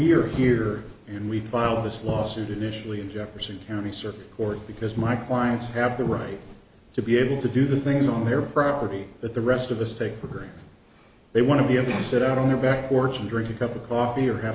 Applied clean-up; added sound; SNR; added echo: none; none; none; none.